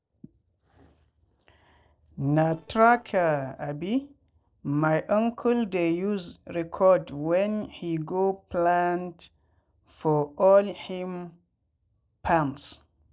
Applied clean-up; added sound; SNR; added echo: neural separator model SepFormer DNS4.